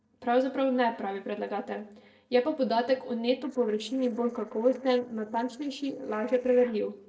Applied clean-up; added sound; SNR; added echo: neural separator model SepFormer DNS4.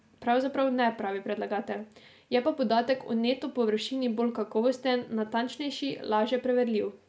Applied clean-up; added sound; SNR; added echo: none; none; none; none.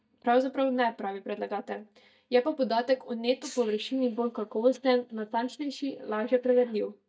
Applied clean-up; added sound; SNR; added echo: neural mask model DeepFilterNet 3.